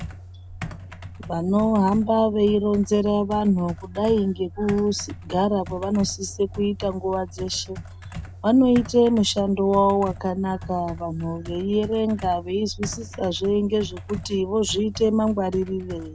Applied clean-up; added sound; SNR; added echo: none; Computer keyboard; 14 dB; none.